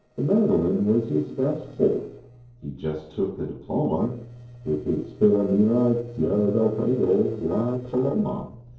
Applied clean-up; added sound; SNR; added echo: neural separator model SepFormer DNS4.